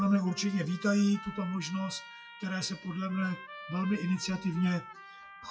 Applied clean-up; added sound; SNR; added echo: classical method WPE with log-MMSE.